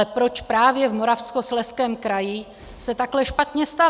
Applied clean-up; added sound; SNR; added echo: none; none; none; none.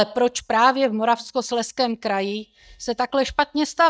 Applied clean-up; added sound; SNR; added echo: neural mask model DeepFilterNet 3.